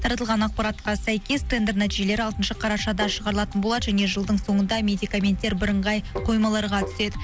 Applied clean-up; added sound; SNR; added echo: none; Tap; 11 dB; none.